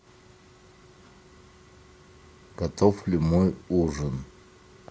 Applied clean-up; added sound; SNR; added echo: none; none; none; none.